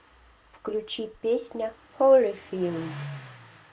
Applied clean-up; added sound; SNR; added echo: none; Engine starting; 18 dB; none.